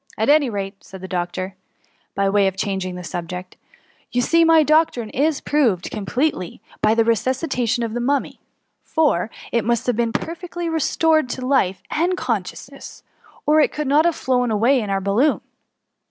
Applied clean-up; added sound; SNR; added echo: none; none; none; none.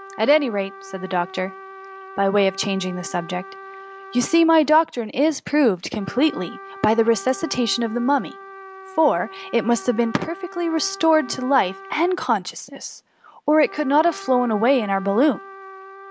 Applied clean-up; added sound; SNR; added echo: none; Trumpet; 17 dB; none.